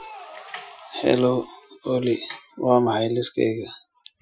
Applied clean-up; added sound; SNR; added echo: classical method Wiener filter.